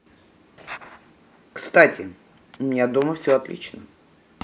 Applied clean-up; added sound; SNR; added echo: none; none; none; none.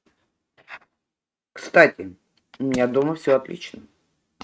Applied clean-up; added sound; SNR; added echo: neural mask model RNNoise.